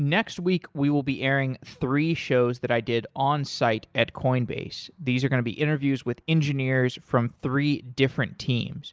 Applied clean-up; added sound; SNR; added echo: none; none; none; none.